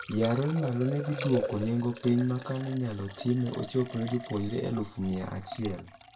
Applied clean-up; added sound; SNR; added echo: none; Liquid; 11 dB; reverberation time 0.2 s.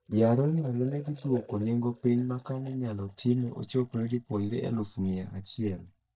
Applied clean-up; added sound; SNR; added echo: neural mask model DeepFilterNet 3.